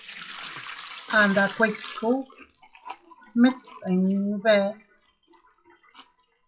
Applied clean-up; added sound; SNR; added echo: classical method WPE with log-MMSE.